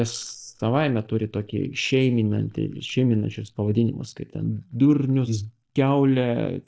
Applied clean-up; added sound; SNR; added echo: neural mask model DeepFilterNet 3.